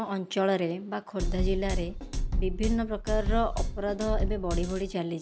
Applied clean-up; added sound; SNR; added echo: none; Drum kit; -1 dB; none.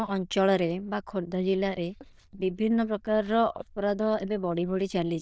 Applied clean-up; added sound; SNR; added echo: neural diffusion model UNIVERSE++.